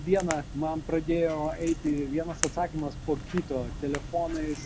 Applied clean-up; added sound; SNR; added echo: none; Crack / Crackle; 9 dB; none.